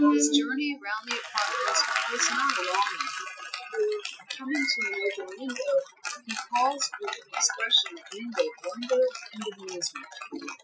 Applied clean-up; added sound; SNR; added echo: classical method Wiener filter.